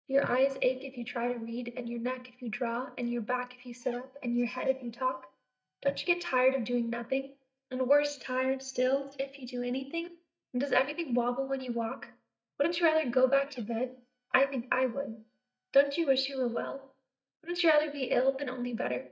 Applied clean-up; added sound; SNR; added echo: neural mask model DeepFilterNet 3.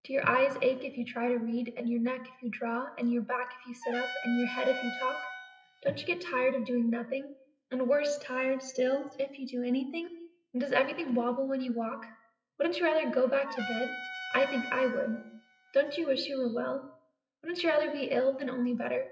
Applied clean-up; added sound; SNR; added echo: classical method WPE with log-MMSE.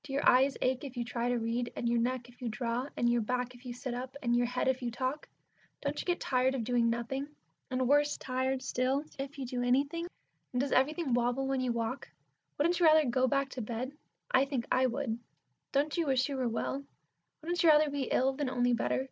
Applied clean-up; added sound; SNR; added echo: none; none; none; none.